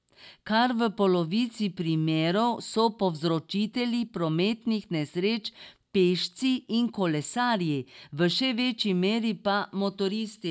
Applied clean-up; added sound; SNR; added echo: none; none; none; none.